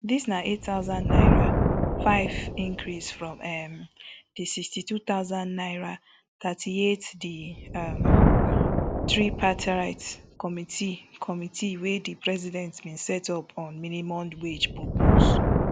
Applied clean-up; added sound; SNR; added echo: none; Thunder; -4 dB; none.